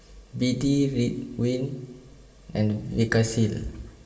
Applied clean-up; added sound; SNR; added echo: none; none; none; reverberation time 1.2 s.